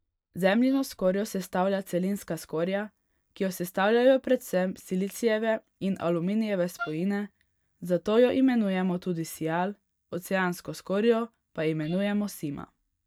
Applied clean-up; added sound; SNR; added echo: neural mask model DeepFilterNet 3.